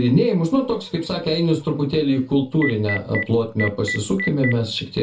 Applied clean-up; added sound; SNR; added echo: none; Telephone; 9 dB; reverberation time 0.2 s.